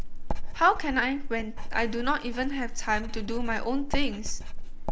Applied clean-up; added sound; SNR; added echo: none; Writing; -1 dB; none.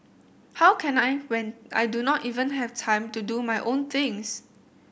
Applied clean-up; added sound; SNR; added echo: none; none; none; none.